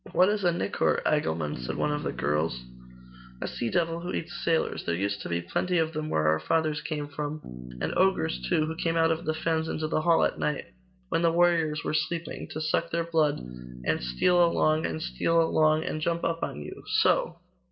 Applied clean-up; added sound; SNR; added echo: none; Bass guitar; 18 dB; reverberation time 0.3 s.